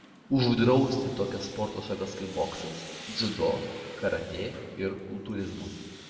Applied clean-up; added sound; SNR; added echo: none; Tools; 16 dB; reverberation time 2.1 s.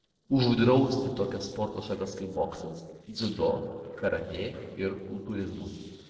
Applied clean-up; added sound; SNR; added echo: neural separator model SepFormer DNS4.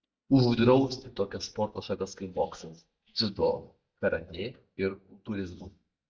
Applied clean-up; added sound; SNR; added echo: neural mask model DeepFilterNet 3.